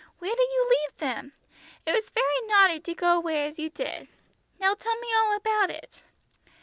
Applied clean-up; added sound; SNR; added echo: none; none; none; none.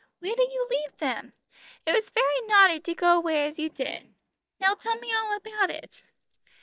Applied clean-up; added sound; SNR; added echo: neural mask model DeepFilterNet 3.